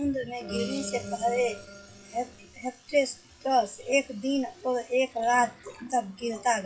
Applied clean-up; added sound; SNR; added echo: classical method WPE with log-MMSE.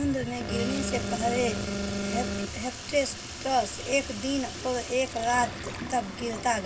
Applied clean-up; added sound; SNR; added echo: none; Sink (filling or washing) / Water tap, faucet; 11 dB; reverberation time 0.4 s.